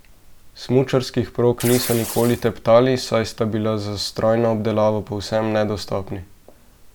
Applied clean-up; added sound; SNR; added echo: none; Tearing; 9 dB; none.